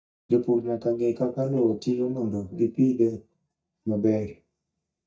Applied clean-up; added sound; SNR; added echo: neural mask model DeepFilterNet 3.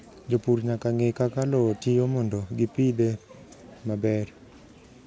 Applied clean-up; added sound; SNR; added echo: none; none; none; none.